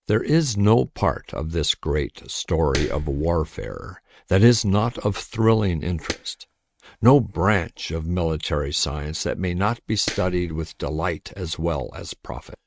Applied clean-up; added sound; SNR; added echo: neural mask model RNNoise.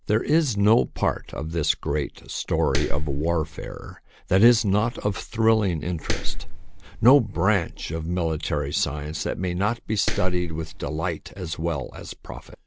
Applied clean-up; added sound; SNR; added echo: none; Clapping; -2 dB; none.